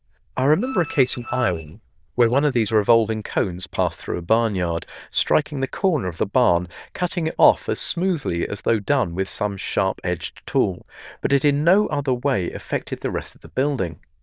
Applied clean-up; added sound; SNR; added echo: neural diffusion model UNIVERSE++.